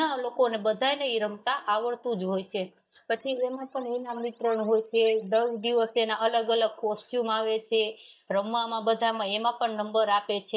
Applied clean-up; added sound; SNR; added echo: neural mask model DeepFilterNet 3.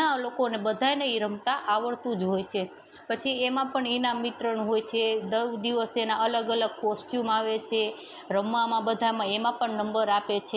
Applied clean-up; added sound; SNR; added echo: none; none; none; none.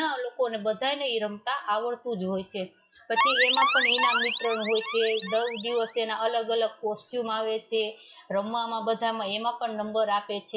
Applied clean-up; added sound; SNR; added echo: classical method WPE with log-MMSE.